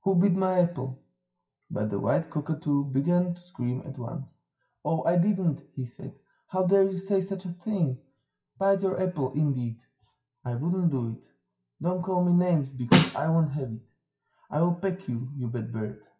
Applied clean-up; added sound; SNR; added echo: classical method WPE with log-MMSE.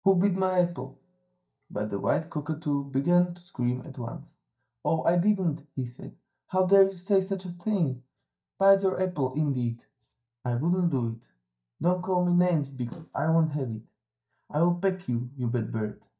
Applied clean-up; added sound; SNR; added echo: neural mask model DeepFilterNet 3.